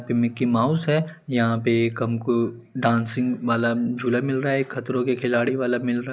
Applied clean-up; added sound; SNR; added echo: none; none; none; none.